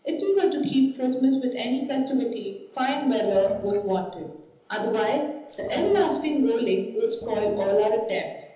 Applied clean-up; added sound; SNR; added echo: none; Sink (filling or washing) / Water; 17 dB; reverberation time 0.9 s.